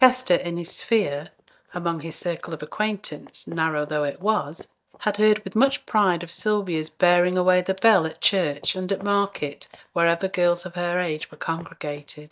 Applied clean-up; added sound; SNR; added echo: neural mask model DeepFilterNet 3.